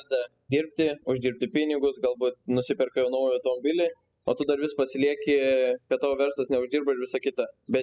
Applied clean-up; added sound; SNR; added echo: classical method spectral subtraction.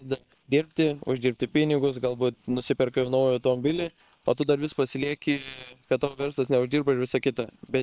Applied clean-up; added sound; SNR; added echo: neural separator model SepFormer WHAM!.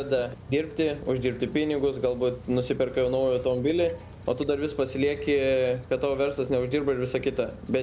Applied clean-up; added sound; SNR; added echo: none; Rain; 17 dB; none.